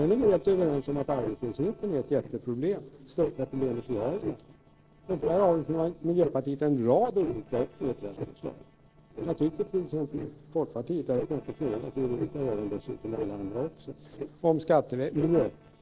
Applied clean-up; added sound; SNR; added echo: neural separator model SepFormer DNS4.